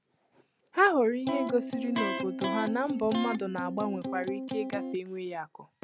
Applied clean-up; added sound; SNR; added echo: none; Electric guitar; 3 dB; none.